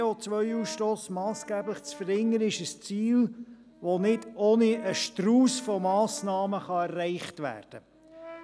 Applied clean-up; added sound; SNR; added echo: none; Brass instrument; 20 dB; none.